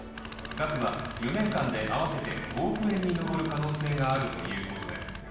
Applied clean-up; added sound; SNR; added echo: none; Tools; 11 dB; reverberation time 1.1 s.